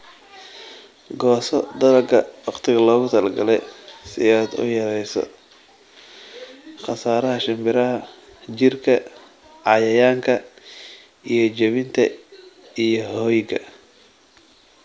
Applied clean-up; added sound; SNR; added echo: none; none; none; none.